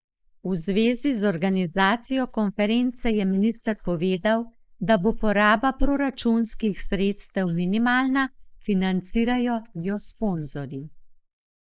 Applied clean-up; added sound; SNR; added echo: neural mask model Resemble Enhance denoiser.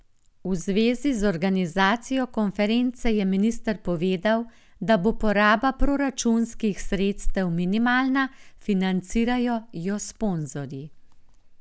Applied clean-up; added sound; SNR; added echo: none; none; none; none.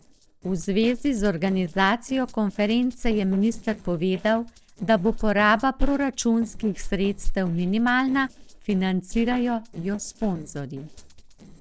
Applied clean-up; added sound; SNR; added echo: neural separator model SepFormer DNS4.